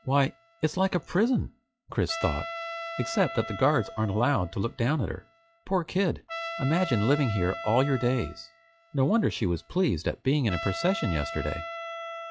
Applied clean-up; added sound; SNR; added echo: classical method log-MMSE.